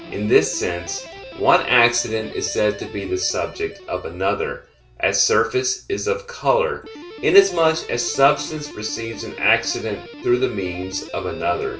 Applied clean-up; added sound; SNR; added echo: none; Guitar; 16 dB; reverberation time 0.2 s.